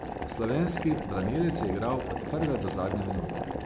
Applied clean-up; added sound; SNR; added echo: none; Boiling; 4 dB; none.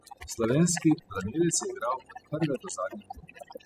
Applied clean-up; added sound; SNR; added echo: classical method spectral subtraction.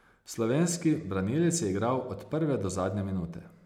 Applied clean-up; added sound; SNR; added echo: none; none; none; none.